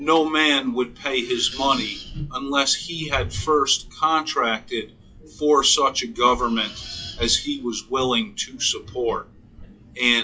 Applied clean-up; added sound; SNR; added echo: classical method WPE with log-MMSE.